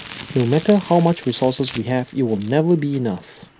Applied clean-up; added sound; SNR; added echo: none; Crumpling, crinkling; 17 dB; none.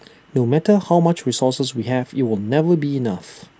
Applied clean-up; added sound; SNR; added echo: none; none; none; none.